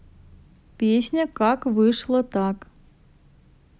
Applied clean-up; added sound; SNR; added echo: none; none; none; none.